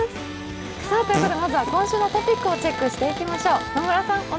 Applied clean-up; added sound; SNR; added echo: none; Cupboard open or close + Fart; 10 dB; none.